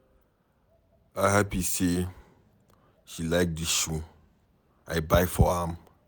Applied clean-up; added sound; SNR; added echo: none; none; none; none.